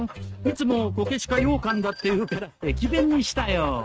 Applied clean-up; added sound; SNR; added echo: neural mask model RNNoise.